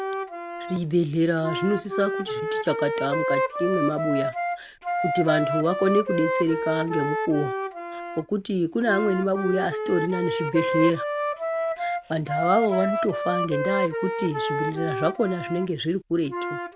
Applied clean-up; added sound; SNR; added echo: none; Wind instrument, woodwind instrument; 2 dB; none.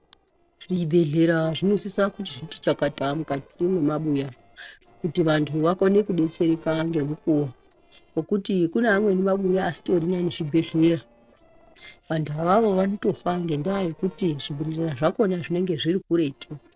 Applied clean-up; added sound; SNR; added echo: neural separator model SepFormer DNS4.